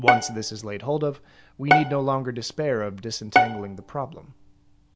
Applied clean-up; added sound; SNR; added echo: none; Bowed string instrument; -2 dB; none.